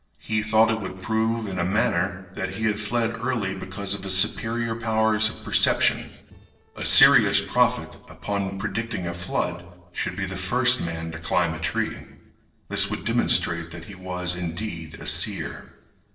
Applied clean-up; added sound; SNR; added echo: neural separator model SepFormer DNS4.